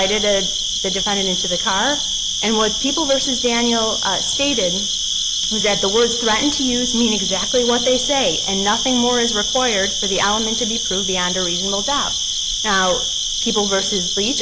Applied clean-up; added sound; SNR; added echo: none; Cricket; 0 dB; none.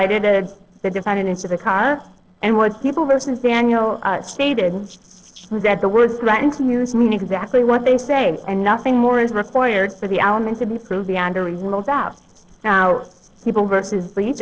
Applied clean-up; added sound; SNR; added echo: neural separator model SepFormer DNS4.